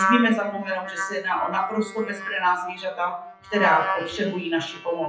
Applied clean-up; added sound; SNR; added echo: classical method WPE with log-MMSE.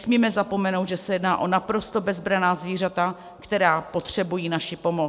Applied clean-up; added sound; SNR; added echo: none; none; none; none.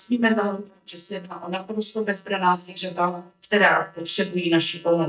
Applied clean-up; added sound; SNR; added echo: neural mask model DeepFilterNet 3.